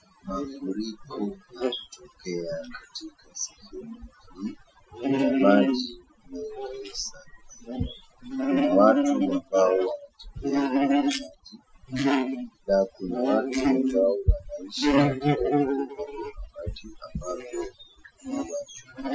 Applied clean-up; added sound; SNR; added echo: classical method Wiener filter.